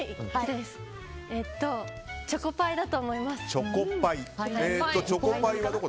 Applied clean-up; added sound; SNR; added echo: none; none; none; none.